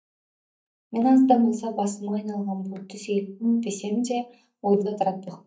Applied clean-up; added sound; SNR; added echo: neural mask model DeepFilterNet 3.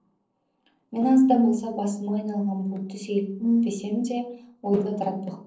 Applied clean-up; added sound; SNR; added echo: neural separator model SepFormer DNS4.